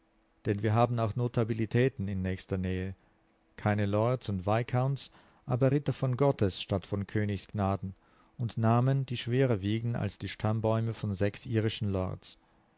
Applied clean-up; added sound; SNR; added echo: none; none; none; none.